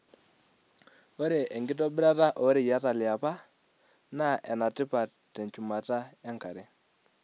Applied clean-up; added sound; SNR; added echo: none; none; none; none.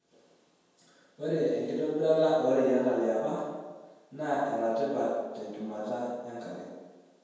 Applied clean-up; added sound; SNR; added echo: none; none; none; reverberation time 1.2 s.